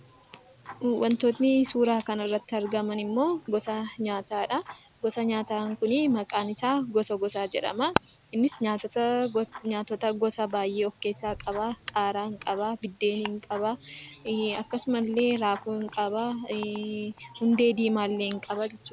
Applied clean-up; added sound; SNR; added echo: none; Tick-tock; 17 dB; none.